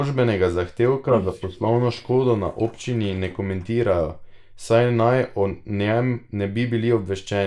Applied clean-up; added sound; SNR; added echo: neural mask model Resemble Enhance denoiser.